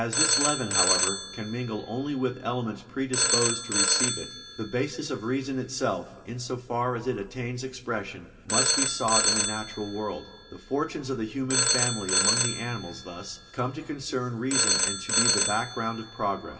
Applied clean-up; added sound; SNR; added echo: none; Telephone; -3 dB; reverberation time 1.9 s.